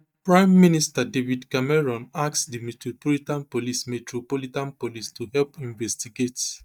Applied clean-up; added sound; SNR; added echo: neural mask model DeepFilterNet 3.